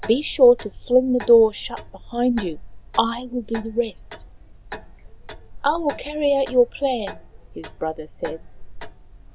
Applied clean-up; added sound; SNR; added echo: none; Clock; 15 dB; none.